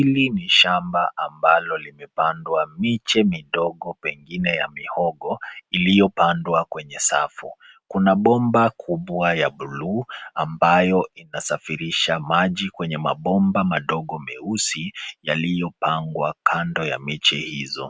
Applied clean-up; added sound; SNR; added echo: none; none; none; none.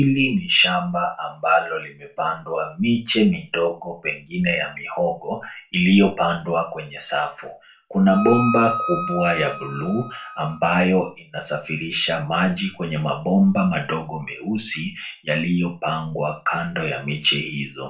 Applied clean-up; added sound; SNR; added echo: none; Wind instrument, woodwind instrument; 7 dB; reverberation time 0.3 s.